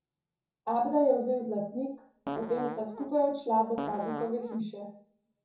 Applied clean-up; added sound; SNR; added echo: none; Fart; 8 dB; reverberation time 0.6 s.